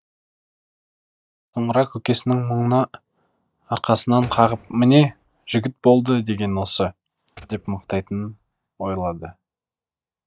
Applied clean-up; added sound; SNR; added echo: neural mask model DeepFilterNet 3.